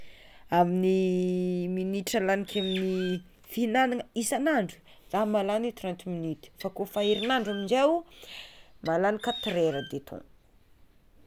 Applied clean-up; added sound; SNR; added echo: none; Bird; 14 dB; none.